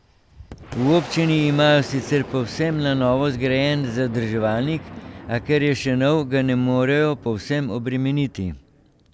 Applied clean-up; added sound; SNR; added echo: none; Boom; 16 dB; none.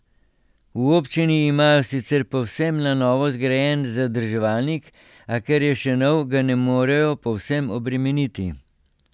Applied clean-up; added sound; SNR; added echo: none; none; none; none.